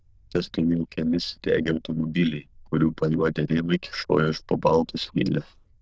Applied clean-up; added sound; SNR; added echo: neural diffusion model UNIVERSE++.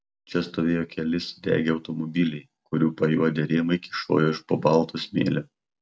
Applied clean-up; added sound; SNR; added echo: none; none; none; none.